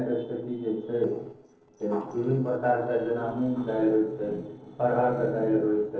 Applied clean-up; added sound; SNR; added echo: neural separator model SepFormer DNS4.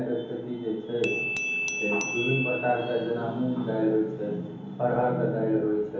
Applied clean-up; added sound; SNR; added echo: none; Glass / Bell; 6 dB; reverberation time 2.2 s.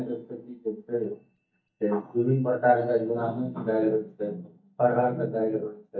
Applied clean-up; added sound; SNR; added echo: neural mask model DeepFilterNet 3.